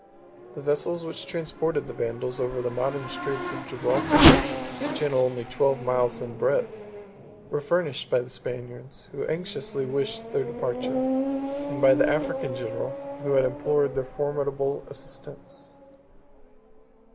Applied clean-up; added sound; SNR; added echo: none; Race car, auto racing / Accelerating, revving, vroom; 2 dB; none.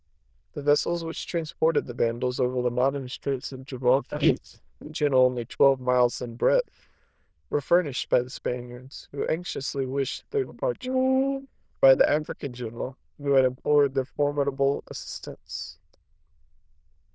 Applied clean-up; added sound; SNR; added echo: neural diffusion model UNIVERSE++.